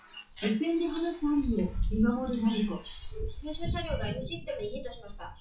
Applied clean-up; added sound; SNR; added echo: classical method WPE with log-MMSE.